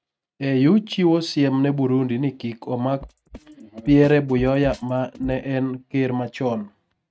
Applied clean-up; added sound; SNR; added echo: neural mask model RNNoise.